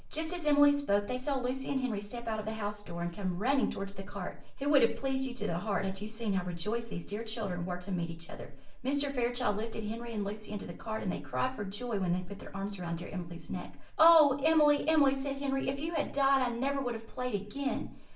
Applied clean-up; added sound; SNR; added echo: none; none; none; reverberation time 0.3 s.